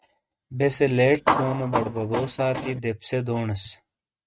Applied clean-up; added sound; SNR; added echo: neural mask model RNNoise.